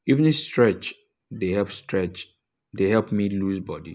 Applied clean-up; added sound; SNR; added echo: none; none; none; none.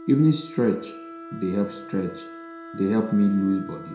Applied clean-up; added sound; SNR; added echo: none; Wind instrument, woodwind instrument; 15 dB; reverberation time 0.6 s.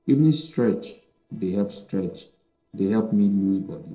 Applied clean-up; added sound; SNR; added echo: neural separator model SepFormer DNS4.